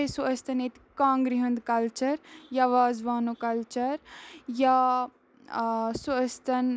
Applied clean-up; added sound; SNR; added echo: none; none; none; none.